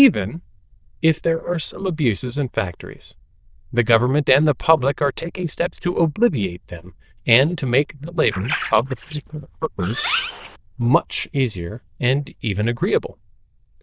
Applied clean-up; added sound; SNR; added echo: neural diffusion model UNIVERSE++.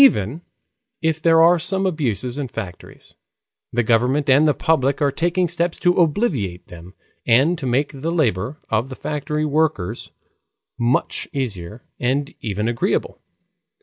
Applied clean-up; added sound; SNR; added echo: none; none; none; none.